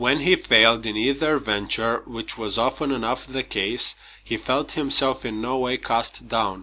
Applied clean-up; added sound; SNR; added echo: none; none; none; none.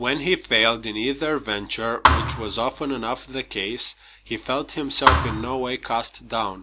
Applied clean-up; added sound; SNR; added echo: none; Thump, thud; -3 dB; none.